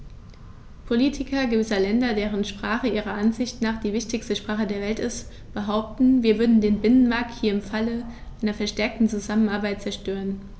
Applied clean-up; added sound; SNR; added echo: none; none; none; none.